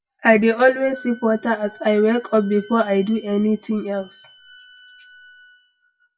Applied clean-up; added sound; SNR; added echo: classical method WPE with log-MMSE.